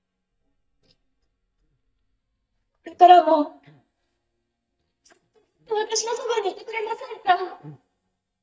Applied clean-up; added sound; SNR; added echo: neural mask model DeepFilterNet 3.